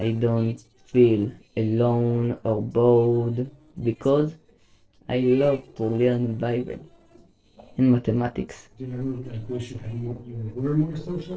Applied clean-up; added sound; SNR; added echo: neural separator model SepFormer DNS4.